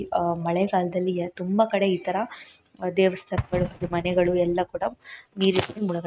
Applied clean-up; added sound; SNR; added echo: neural mask model RNNoise.